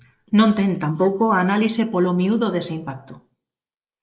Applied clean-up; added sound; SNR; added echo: neural mask model Resemble Enhance denoiser.